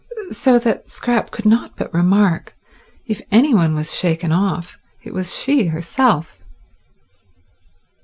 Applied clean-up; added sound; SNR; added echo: none; none; none; none.